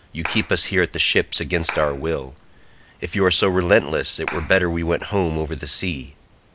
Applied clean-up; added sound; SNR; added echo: none; Clapping; 13 dB; none.